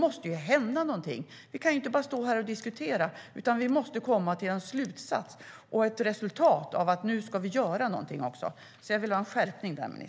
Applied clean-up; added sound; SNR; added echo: none; none; none; none.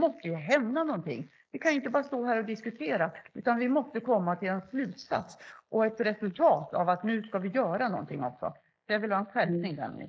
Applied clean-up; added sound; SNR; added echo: neural mask model Resemble Enhance denoiser.